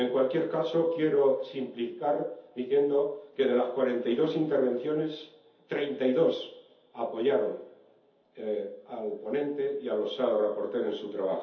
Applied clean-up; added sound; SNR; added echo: none; none; none; reverberation time 0.5 s.